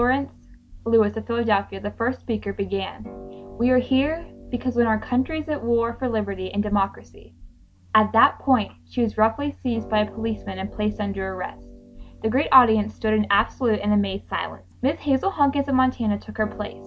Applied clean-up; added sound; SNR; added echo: none; Harp; 19 dB; none.